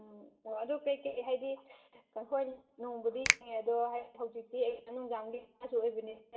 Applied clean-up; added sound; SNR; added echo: none; Finger snapping; 1 dB; reverberation time 0.7 s.